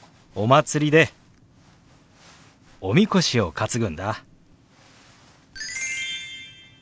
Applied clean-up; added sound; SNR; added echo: none; none; none; none.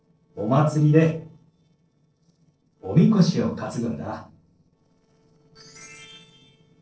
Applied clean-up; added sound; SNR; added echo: neural separator model SepFormer DNS4.